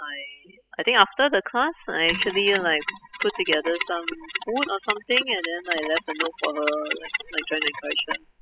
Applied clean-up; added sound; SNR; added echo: classical method spectral subtraction.